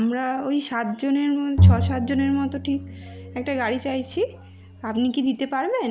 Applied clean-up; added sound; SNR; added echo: none; Bowed string instrument; -1 dB; none.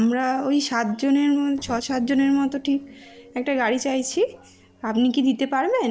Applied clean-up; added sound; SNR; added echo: neural separator model SepFormer DNS4.